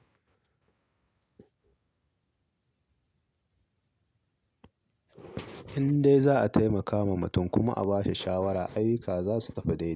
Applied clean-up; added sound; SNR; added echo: none; none; none; none.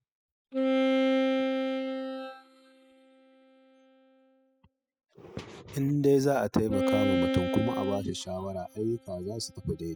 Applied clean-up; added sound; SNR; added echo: classical method spectral subtraction.